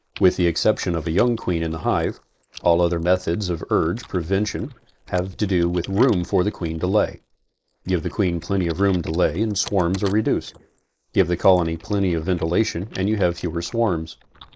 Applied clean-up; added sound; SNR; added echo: neural mask model Resemble Enhance denoiser.